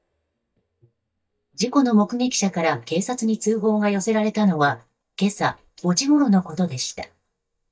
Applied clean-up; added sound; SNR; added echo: neural mask model DeepFilterNet 3.